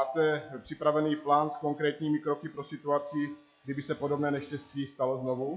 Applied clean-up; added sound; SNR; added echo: classical method log-MMSE.